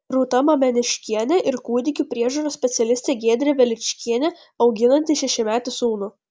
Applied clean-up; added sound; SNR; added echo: none; none; none; none.